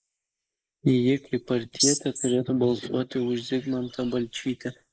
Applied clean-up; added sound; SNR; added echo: neural mask model Resemble Enhance denoiser.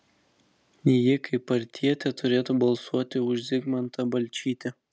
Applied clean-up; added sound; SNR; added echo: none; none; none; none.